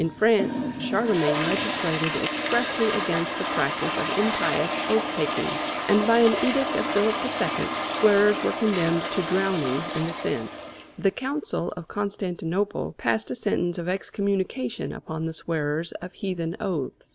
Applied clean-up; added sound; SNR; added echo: none; Toilet flush; 4 dB; none.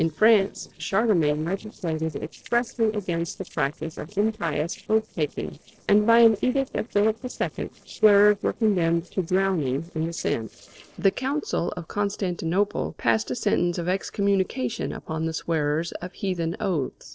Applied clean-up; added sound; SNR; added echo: neural separator model SepFormer DNS4.